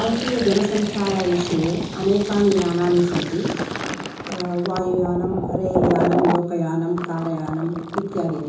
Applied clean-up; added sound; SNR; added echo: none; Fill (with liquid); 5 dB; reverberation time 0.6 s.